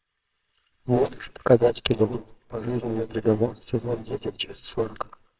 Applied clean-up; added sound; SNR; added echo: neural separator model SepFormer WHAMR!.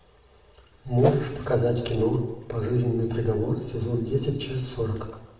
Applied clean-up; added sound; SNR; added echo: none; Whoosh, swoosh, swish; 3 dB; reverberation time 0.9 s.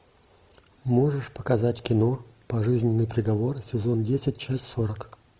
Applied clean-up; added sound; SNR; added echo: none; none; none; none.